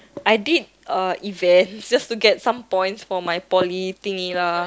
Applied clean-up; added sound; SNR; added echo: none; none; none; none.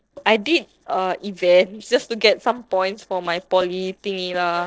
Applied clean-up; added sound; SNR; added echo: neural separator model SepFormer DNS4.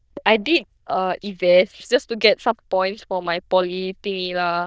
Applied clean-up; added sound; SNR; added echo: neural diffusion model UNIVERSE++.